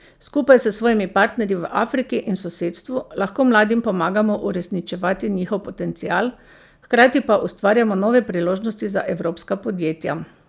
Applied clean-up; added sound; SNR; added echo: none; none; none; none.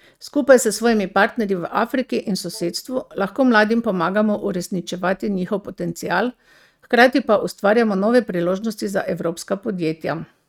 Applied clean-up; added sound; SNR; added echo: neural mask model RNNoise.